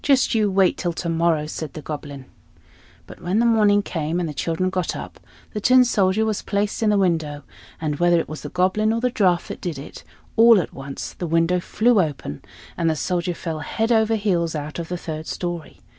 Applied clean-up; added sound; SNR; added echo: none; none; none; none.